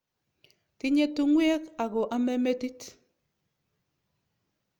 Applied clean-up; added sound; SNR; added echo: none; none; none; none.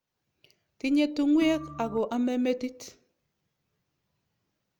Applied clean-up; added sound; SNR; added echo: none; Organ; 14 dB; none.